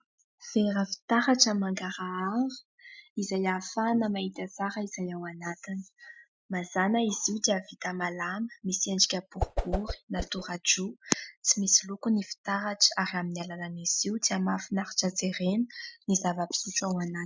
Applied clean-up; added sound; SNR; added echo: classical method Wiener filter.